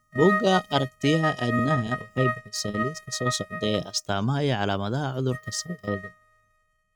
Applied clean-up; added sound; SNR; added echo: neural mask model RNNoise.